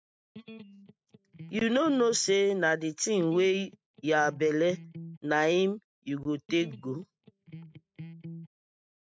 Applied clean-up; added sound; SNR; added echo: neural mask model RNNoise.